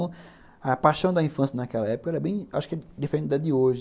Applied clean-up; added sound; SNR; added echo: none; none; none; none.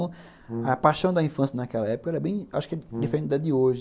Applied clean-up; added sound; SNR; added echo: none; Brass instrument; 10 dB; none.